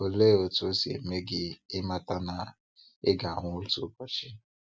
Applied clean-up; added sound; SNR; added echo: none; none; none; none.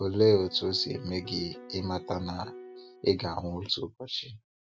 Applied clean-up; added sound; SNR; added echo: none; Piano; 16 dB; none.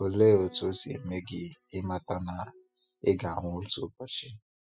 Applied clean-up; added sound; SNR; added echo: classical method spectral subtraction.